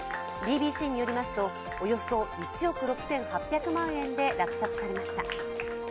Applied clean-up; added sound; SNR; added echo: none; Applause / Clapping; 14 dB; none.